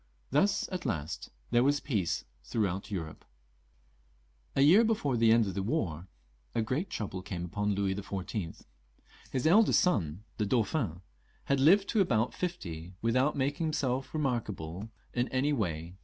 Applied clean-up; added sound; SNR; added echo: none; none; none; none.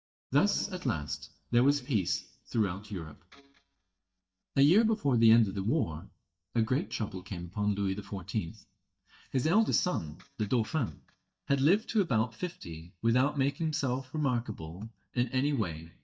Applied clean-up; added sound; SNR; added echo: neural mask model DeepFilterNet 3.